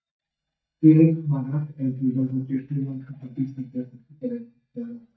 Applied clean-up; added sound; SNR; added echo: neural mask model DeepFilterNet 3.